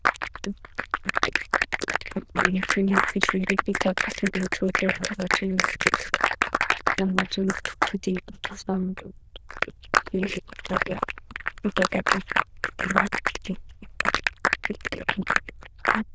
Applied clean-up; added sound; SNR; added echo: neural diffusion model UNIVERSE++.